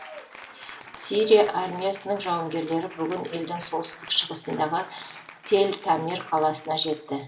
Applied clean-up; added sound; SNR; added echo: none; Applause / Cheering; 18 dB; reverberation time 1.8 s.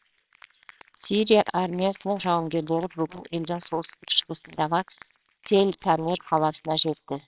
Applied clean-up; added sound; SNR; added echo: neural separator model SepFormer WHAMR!.